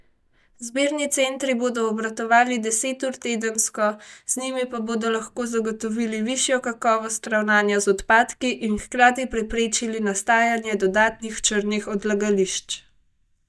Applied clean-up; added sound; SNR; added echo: neural mask model DeepFilterNet 3.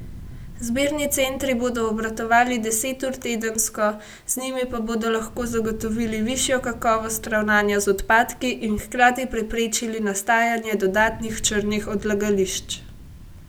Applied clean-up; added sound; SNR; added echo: none; Fire; 17 dB; none.